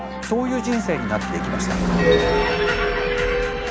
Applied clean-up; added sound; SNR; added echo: none; Car passing by / Engine / Truck; 5 dB; none.